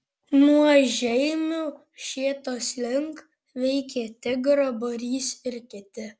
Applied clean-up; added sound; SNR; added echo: none; none; none; none.